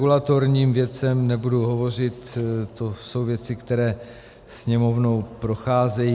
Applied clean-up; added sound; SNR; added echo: none; none; none; none.